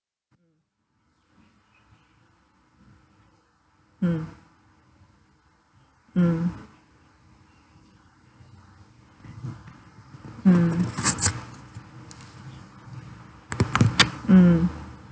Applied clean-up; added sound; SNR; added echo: none; none; none; none.